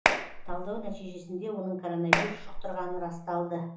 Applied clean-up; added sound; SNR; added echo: none; Clapping; -3 dB; reverberation time 0.6 s.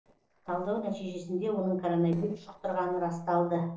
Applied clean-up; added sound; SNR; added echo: neural separator model SepFormer DNS4.